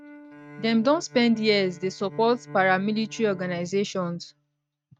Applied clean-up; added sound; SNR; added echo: neural mask model RNNoise.